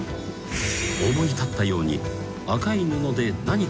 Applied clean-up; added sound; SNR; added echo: none; none; none; none.